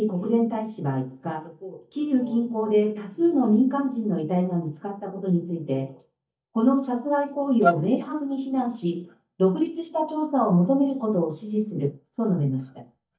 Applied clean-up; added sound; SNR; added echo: neural mask model DeepFilterNet 3.